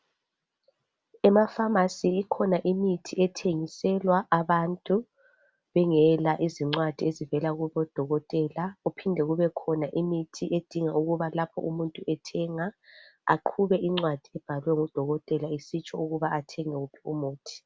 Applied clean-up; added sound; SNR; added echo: none; none; none; none.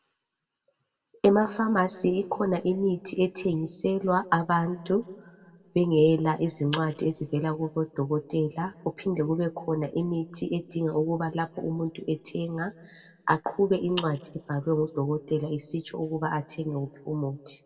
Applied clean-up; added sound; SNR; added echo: none; none; none; reverberation time 1.0 s.